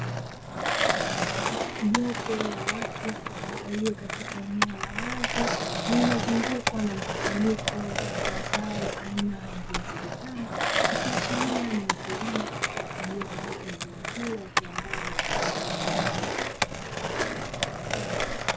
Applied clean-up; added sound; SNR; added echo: none; Skateboard; -3 dB; none.